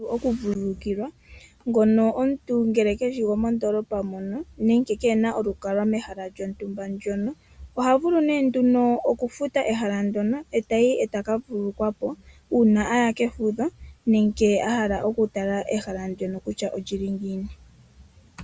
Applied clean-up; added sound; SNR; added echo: none; none; none; none.